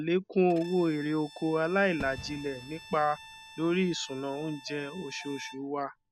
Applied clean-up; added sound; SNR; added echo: none; Bowed string instrument + Fireworks; 18 dB; none.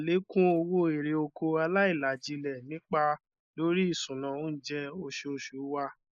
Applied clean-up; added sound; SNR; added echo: neural mask model Resemble Enhance denoiser.